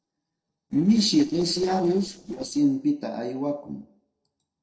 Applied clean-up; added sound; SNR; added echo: neural separator model SepFormer DNS4.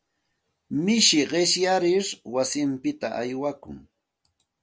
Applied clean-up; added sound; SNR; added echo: none; none; none; none.